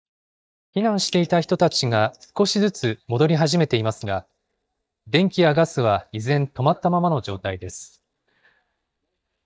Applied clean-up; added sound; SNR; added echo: neural mask model DeepFilterNet 3.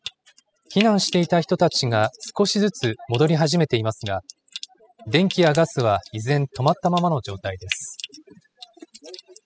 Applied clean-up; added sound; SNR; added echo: classical method spectral subtraction.